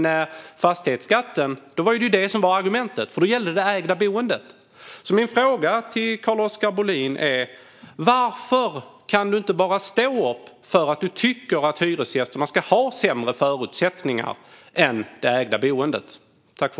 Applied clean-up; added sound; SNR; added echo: none; none; none; none.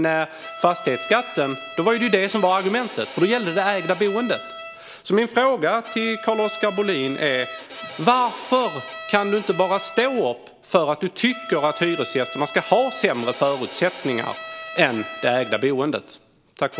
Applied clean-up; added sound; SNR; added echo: none; Bowed string instrument; 14 dB; none.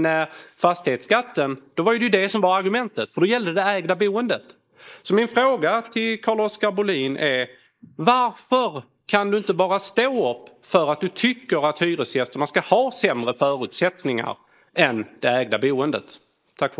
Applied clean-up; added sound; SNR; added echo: neural mask model Resemble Enhance denoiser.